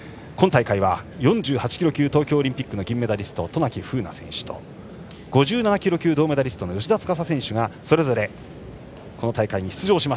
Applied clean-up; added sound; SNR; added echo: none; none; none; none.